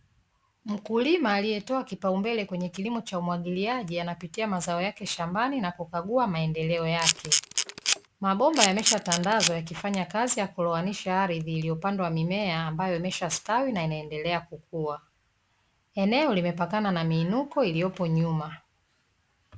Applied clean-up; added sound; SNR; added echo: none; Camera; -1 dB; none.